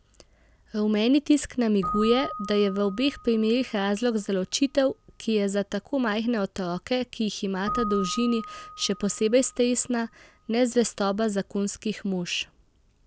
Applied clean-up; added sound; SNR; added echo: none; Keyboard (musical); 15 dB; none.